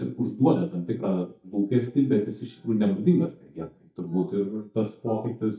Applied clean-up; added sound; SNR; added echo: neural mask model DeepFilterNet 3.